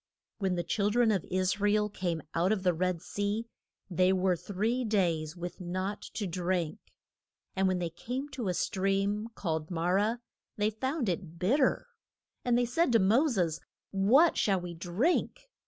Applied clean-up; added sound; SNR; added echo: none; none; none; none.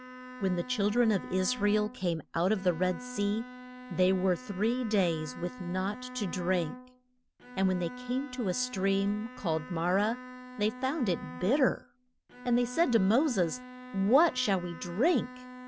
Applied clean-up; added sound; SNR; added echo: none; Bowed string instrument; 14 dB; none.